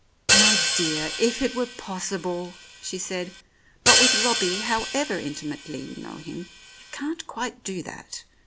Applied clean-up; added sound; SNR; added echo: none; Hi-hat; -4 dB; none.